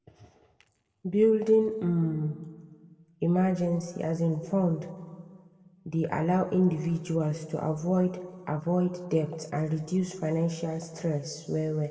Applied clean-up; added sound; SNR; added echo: none; none; none; reverberation time 1.5 s.